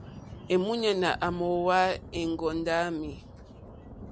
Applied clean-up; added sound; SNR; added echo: none; Thunder / Rain; 16 dB; none.